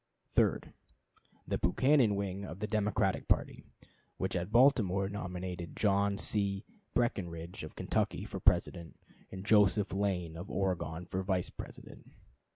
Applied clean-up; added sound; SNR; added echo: none; none; none; none.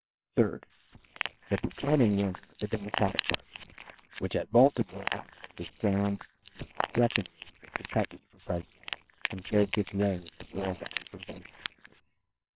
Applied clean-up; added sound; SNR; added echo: neural separator model SepFormer WHAMR!.